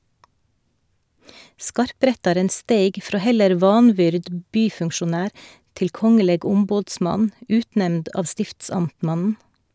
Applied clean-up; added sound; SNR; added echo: none; none; none; none.